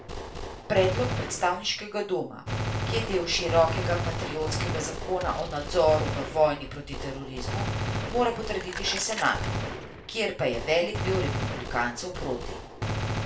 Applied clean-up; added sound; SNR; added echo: none; Gunshot, gunfire; 3 dB; reverberation time 0.3 s.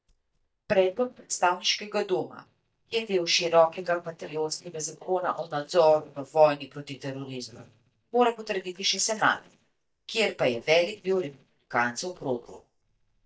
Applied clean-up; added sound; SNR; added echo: neural mask model DeepFilterNet 3.